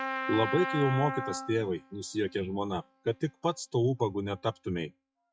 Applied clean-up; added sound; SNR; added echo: classical method log-MMSE.